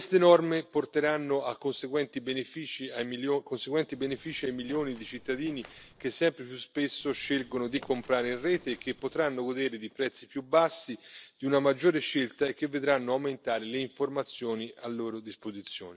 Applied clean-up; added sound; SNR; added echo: neural separator model SepFormer DNS4.